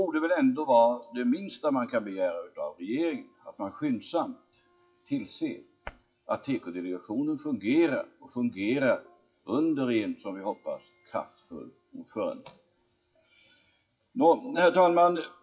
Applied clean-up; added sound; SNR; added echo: classical method WPE with log-MMSE.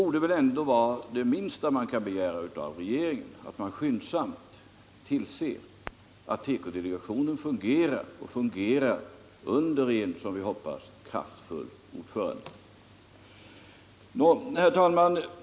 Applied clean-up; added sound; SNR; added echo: none; none; none; none.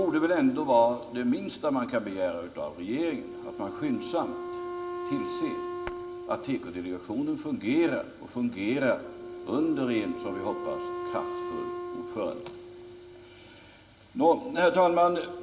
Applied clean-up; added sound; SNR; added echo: none; Wind instrument, woodwind instrument; 10 dB; reverberation time 1.5 s.